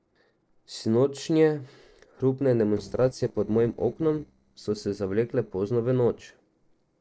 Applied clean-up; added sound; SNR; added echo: neural separator model SepFormer DNS4.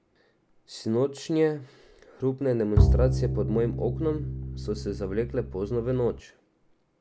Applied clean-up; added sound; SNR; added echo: none; Bowed string instrument; -2 dB; none.